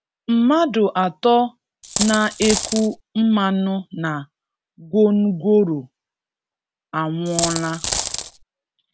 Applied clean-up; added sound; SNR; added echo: none; Coin (dropping); 5 dB; none.